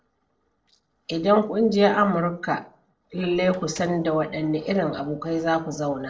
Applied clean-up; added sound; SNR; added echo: neural separator model SepFormer DNS4.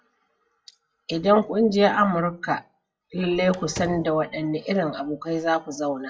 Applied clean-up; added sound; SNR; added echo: classical method WPE with log-MMSE.